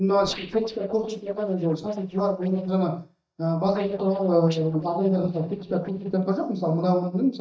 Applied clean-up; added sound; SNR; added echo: neural mask model DeepFilterNet 3.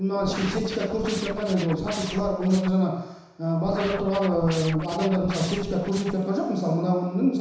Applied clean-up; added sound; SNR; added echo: none; Scratching (performance technique); 11 dB; reverberation time 1.0 s.